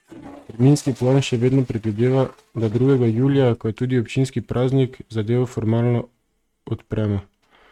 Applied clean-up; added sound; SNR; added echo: neural mask model RNNoise.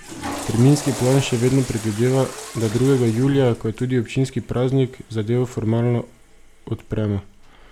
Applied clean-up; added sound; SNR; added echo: none; Toilet flush / Water; 15 dB; none.